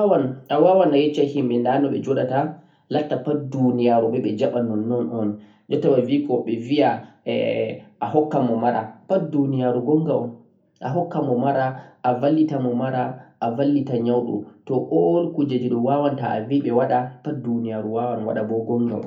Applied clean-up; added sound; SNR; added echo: none; none; none; reverberation time 0.3 s.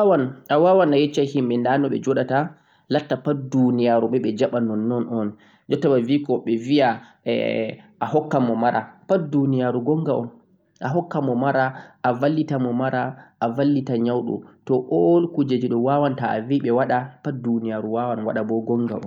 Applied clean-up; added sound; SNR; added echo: none; none; none; none.